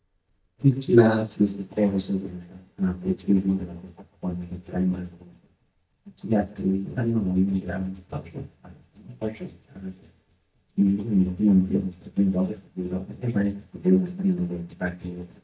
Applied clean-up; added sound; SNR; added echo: neural mask model DeepFilterNet 3.